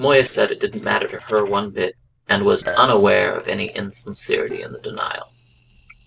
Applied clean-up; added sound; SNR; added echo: neural separator model SepFormer DNS4.